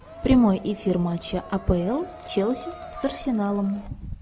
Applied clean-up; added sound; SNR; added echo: none; Crowd; 16 dB; none.